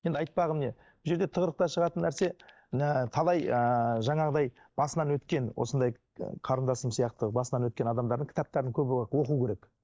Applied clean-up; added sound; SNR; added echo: neural mask model DeepFilterNet 3.